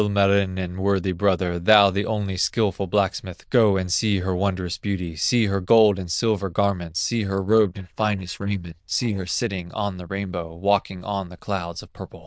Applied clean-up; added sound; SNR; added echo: neural diffusion model UNIVERSE++.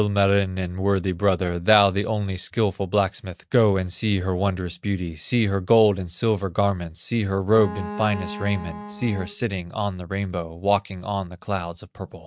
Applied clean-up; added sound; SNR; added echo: neural mask model RNNoise.